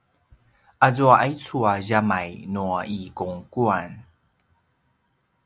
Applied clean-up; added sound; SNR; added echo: none; none; none; none.